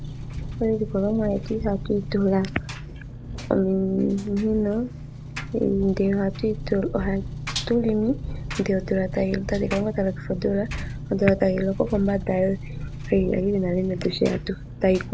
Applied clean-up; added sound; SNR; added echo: none; Engine; 9 dB; none.